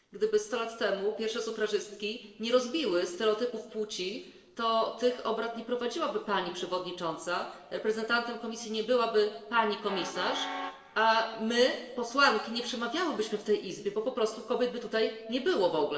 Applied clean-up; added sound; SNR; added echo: neural separator model SepFormer DNS4.